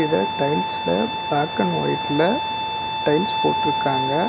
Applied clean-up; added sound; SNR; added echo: none; Bowed string instrument; 2 dB; none.